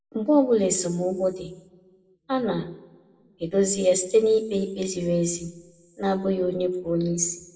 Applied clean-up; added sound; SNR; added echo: none; none; none; reverberation time 0.6 s.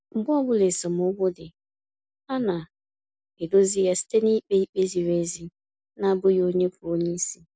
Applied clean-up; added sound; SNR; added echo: none; none; none; none.